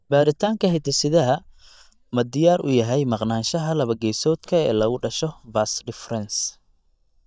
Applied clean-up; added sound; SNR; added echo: neural mask model DeepFilterNet 3.